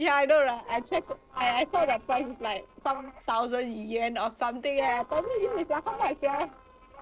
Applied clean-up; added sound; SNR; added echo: neural separator model SepFormer DNS4.